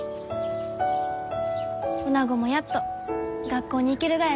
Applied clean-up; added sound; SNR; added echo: none; none; none; none.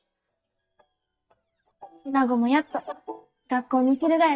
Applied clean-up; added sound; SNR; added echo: neural mask model DeepFilterNet 3.